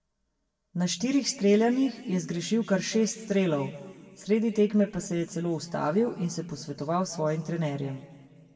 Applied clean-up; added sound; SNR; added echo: none; none; none; reverberation time 2.0 s.